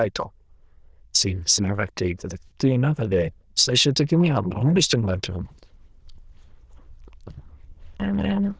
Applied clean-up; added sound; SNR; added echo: neural diffusion model UNIVERSE++.